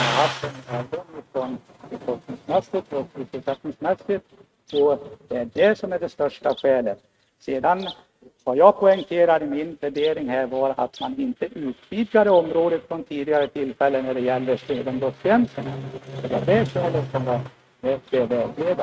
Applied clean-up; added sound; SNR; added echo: neural mask model RNNoise.